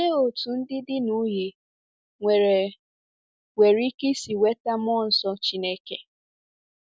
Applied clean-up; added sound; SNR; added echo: none; none; none; none.